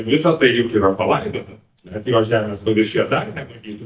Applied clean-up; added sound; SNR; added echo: neural mask model DeepFilterNet 3.